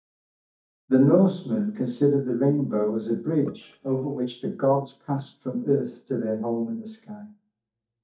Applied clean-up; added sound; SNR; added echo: neural mask model DeepFilterNet 3.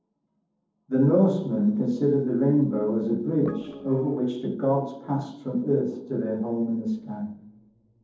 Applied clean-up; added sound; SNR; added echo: neural separator model SepFormer DNS4.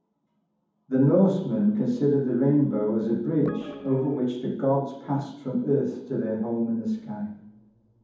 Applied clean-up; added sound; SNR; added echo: none; Organ; 15 dB; reverberation time 1.2 s.